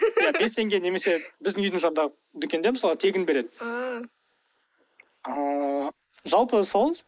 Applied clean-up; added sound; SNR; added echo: neural mask model Resemble Enhance denoiser.